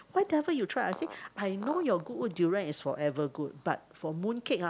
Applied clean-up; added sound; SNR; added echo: none; none; none; none.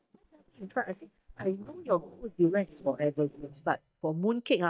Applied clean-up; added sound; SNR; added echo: neural mask model DeepFilterNet 3.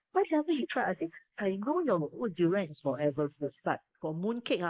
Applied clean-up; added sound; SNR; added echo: neural mask model Resemble Enhance denoiser.